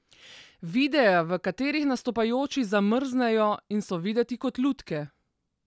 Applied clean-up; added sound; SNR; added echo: none; none; none; none.